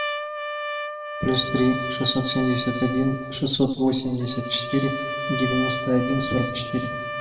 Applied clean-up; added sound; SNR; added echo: none; Trumpet; 6 dB; reverberation time 1.5 s.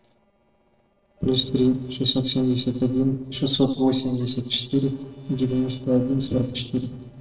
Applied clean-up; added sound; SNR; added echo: neural separator model SepFormer DNS4.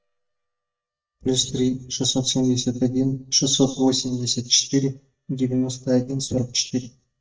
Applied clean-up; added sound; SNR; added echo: neural mask model DeepFilterNet 3.